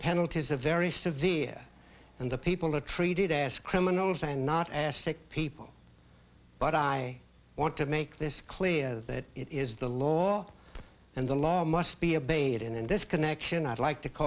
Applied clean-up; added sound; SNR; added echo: none; none; none; none.